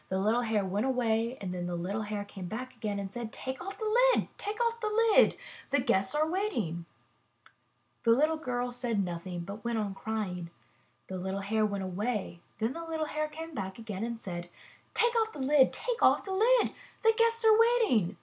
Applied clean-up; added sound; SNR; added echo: none; none; none; none.